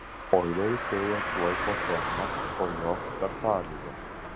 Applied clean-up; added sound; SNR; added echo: none; Car; 3 dB; none.